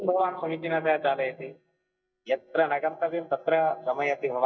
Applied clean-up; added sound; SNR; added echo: neural mask model DeepFilterNet 3.